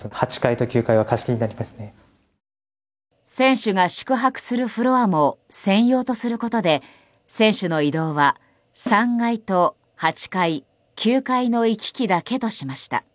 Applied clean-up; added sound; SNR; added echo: none; Snare drum; 17 dB; none.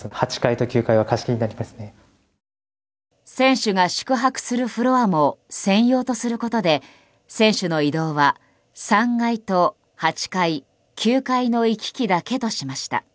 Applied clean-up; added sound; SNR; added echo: none; none; none; none.